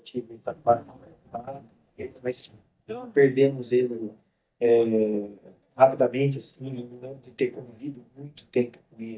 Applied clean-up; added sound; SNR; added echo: neural mask model DeepFilterNet 3.